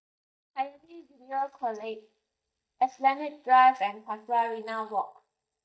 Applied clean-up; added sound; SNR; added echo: neural mask model DeepFilterNet 3.